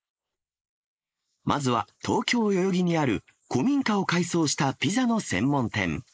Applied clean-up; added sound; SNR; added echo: neural mask model Resemble Enhance denoiser.